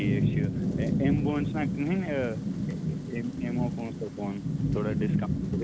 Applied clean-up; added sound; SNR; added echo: none; Rain / Thunderstorm; -4 dB; none.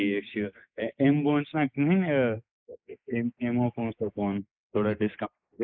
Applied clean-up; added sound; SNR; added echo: neural mask model Resemble Enhance denoiser.